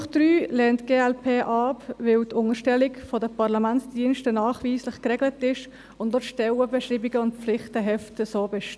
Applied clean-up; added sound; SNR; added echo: none; none; none; none.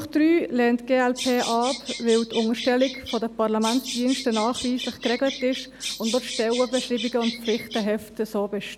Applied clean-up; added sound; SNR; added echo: none; Bird vocalization, bird call, bird song; 10 dB; none.